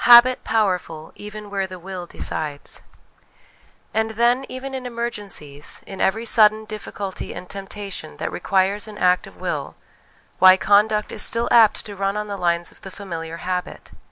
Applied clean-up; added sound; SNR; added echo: none; none; none; none.